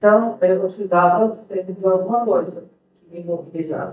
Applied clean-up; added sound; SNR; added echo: neural mask model DeepFilterNet 3.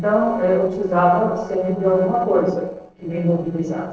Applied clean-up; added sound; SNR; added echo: neural separator model SepFormer DNS4.